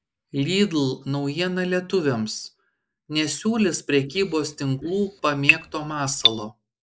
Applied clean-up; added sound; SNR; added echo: neural mask model Resemble Enhance denoiser.